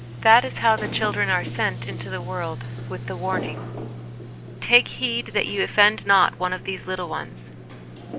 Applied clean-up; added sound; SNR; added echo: none; Sliding door; 10 dB; none.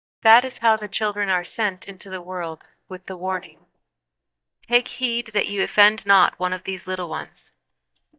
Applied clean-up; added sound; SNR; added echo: neural mask model DeepFilterNet 3.